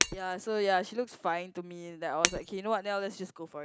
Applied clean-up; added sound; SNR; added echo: none; Shatter; 3 dB; none.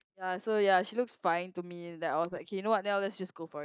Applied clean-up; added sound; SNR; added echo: neural mask model DeepFilterNet 3.